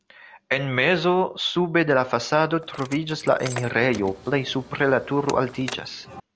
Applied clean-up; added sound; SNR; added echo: none; Car; 16 dB; none.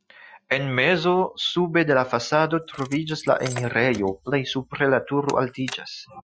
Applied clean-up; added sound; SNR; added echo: classical method Wiener filter.